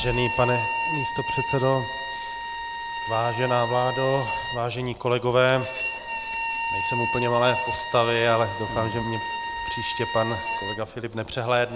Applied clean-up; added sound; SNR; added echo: none; Bowed string instrument; 4 dB; none.